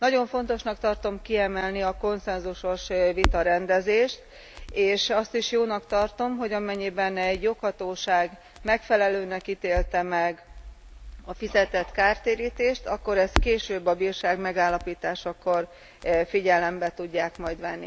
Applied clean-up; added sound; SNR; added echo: none; Crackle; 11 dB; none.